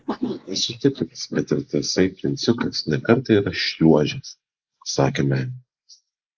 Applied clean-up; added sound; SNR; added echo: neural mask model Resemble Enhance denoiser.